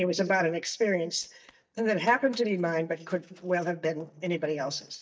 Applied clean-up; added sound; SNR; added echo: neural mask model DeepFilterNet 3.